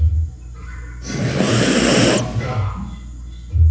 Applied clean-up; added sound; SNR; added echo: none; Breathing; -3 dB; reverberation time 0.6 s.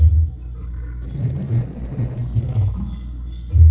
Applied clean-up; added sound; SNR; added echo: neural separator model SepFormer DNS4.